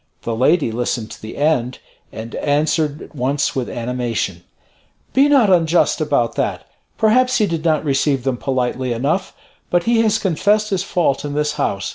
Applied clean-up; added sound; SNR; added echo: none; none; none; none.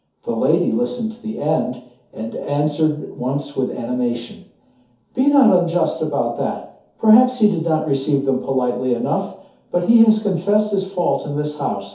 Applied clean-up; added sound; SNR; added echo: none; none; none; reverberation time 0.5 s.